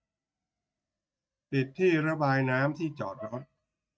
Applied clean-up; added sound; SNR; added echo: neural mask model RNNoise.